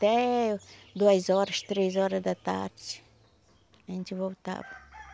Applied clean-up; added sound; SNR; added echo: none; none; none; none.